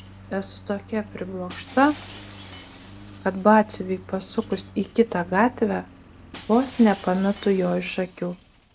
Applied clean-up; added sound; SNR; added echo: none; Shatter + Engine; 19 dB; none.